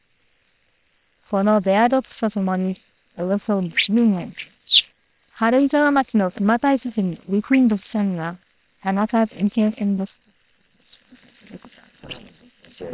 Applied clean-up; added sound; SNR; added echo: neural separator model SepFormer WHAM!.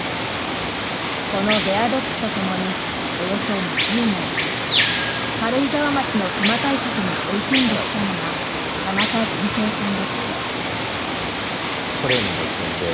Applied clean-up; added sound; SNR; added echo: none; Water; -2 dB; none.